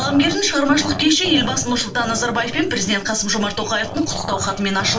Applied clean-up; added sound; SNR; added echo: none; Growling; 12 dB; reverberation time 0.2 s.